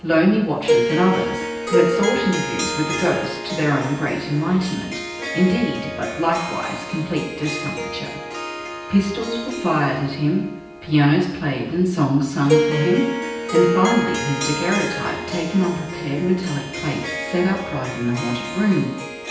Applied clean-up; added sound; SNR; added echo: none; Harp; 4 dB; reverberation time 0.9 s.